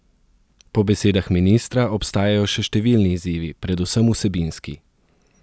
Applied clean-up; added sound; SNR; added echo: none; none; none; none.